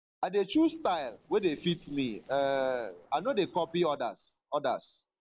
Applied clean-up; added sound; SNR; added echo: neural separator model SepFormer DNS4.